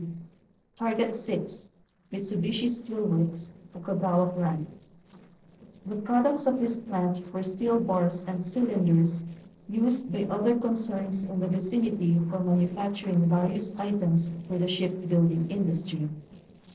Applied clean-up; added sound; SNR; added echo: neural separator model SepFormer DNS4.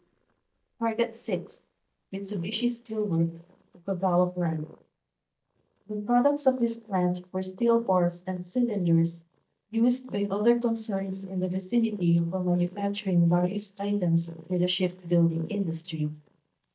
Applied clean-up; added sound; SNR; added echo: neural mask model DeepFilterNet 3.